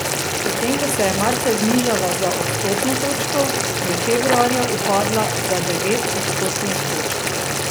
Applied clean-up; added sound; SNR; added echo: none; Boiling; -1 dB; none.